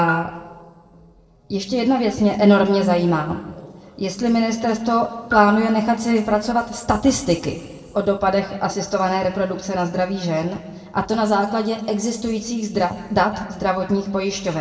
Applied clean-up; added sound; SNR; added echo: neural separator model SepFormer DNS4.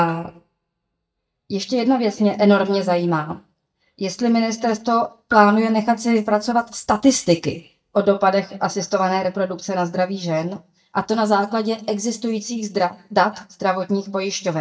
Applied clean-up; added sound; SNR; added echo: neural mask model DeepFilterNet 3.